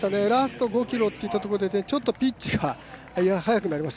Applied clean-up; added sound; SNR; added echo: none; none; none; none.